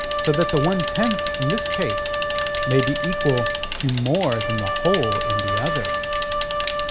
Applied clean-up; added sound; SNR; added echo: none; Bicycle + Wind instrument, woodwind instrument; -2 dB; none.